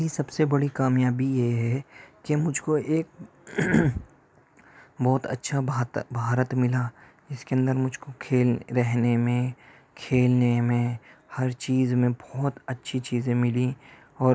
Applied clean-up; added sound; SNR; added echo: none; none; none; none.